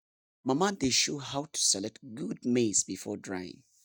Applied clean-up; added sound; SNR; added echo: neural mask model DeepFilterNet 3.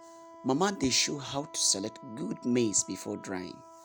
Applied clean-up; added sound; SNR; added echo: none; Wind instrument, woodwind instrument; 19 dB; none.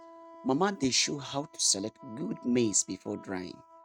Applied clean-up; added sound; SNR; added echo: neural mask model RNNoise.